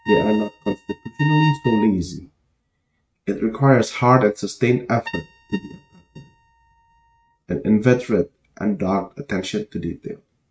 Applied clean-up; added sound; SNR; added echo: neural mask model RNNoise.